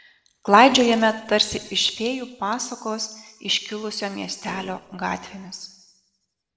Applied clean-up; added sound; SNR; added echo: neural separator model SepFormer DNS4.